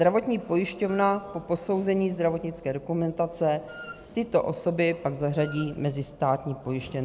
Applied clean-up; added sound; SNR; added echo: none; Wind instrument, woodwind instrument; 16 dB; none.